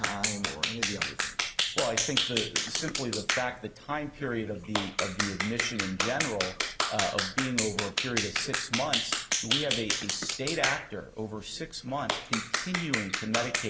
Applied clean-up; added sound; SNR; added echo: none; Clapping; -2 dB; none.